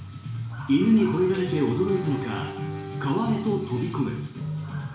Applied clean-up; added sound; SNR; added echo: none; Guitar; 13 dB; reverberation time 0.7 s.